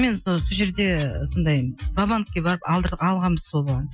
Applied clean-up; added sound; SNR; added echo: classical method Wiener filter.